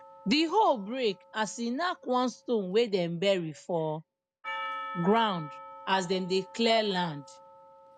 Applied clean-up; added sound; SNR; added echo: none; Percussion; 15 dB; none.